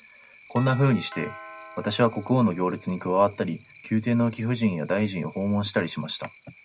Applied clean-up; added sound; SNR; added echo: none; Cricket + Doorbell; 18 dB; none.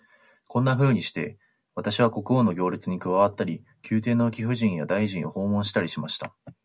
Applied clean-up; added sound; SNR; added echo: none; none; none; none.